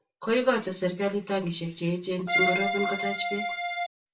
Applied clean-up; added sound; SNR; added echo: none; Accordion; -2 dB; reverberation time 0.2 s.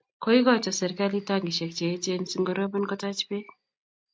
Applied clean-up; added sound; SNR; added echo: none; none; none; none.